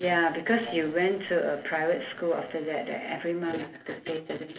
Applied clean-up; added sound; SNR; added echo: none; none; none; reverberation time 0.3 s.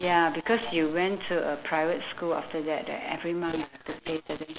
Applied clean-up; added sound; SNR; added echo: none; none; none; none.